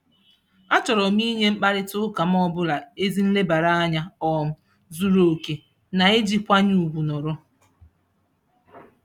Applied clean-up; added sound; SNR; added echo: none; none; none; none.